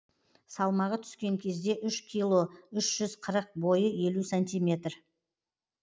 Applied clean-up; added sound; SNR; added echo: none; none; none; none.